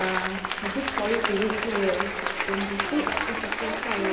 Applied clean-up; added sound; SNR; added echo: none; Applause / Crowd; 0 dB; reverberation time 2.7 s.